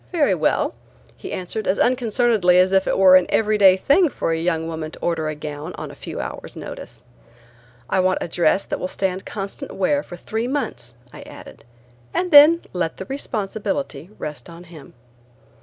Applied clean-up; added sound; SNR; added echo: none; none; none; none.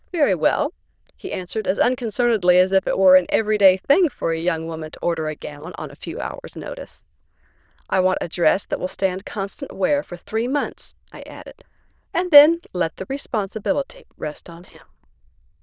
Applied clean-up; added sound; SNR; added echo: neural diffusion model UNIVERSE++.